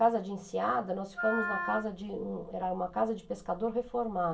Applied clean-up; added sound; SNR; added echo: none; Wind instrument, woodwind instrument; 5 dB; reverberation time 0.2 s.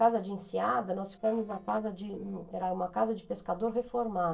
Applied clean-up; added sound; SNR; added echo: neural separator model SepFormer DNS4.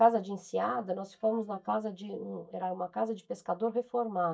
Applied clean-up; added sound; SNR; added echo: neural mask model DeepFilterNet 3.